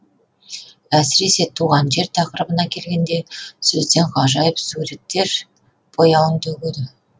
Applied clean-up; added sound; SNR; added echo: none; none; none; none.